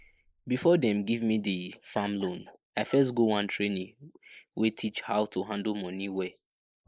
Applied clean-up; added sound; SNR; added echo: neural mask model Resemble Enhance denoiser.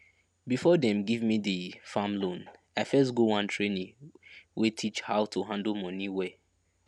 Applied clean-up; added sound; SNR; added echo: none; none; none; none.